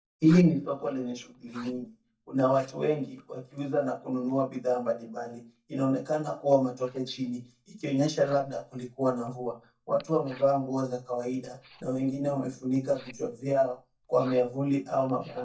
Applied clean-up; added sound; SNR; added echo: neural mask model DeepFilterNet 3.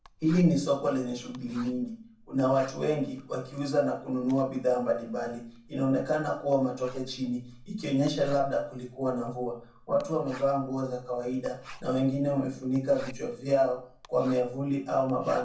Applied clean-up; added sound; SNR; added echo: none; Writing; 20 dB; reverberation time 0.6 s.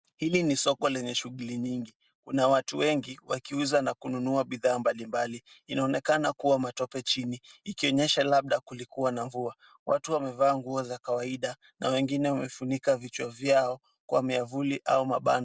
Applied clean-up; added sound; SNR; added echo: none; none; none; none.